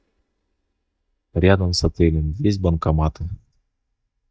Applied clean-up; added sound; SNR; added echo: neural mask model DeepFilterNet 3.